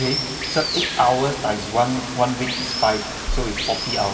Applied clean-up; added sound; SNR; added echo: none; Water; 5 dB; reverberation time 2.9 s.